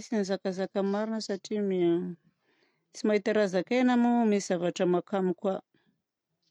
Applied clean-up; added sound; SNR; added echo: none; none; none; none.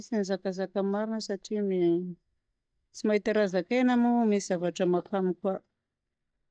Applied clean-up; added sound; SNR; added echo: neural mask model DeepFilterNet 3.